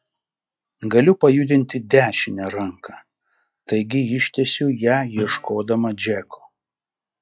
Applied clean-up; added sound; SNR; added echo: classical method log-MMSE.